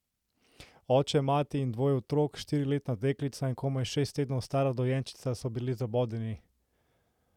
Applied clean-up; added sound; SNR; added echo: none; none; none; none.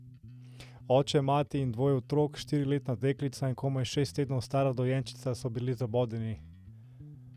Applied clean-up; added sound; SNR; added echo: none; Bass guitar; 19 dB; none.